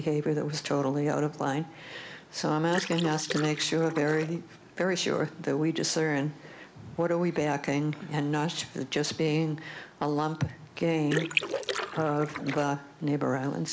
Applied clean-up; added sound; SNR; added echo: neural mask model Resemble Enhance denoiser.